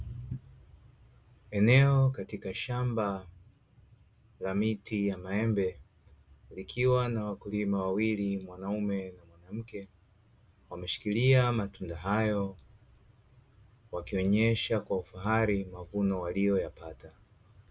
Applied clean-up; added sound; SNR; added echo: none; none; none; none.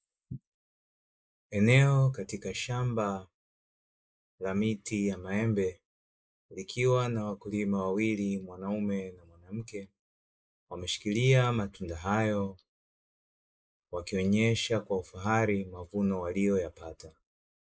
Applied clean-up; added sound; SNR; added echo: neural mask model Resemble Enhance denoiser.